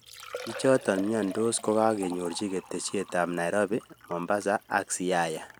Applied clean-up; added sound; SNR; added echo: none; Liquid; 16 dB; none.